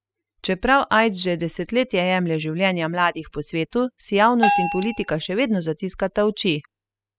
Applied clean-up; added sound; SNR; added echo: classical method spectral subtraction.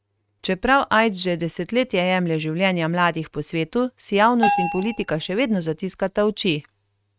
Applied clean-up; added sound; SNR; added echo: neural mask model RNNoise.